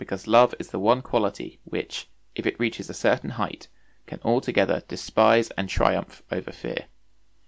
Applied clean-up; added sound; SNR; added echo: none; none; none; none.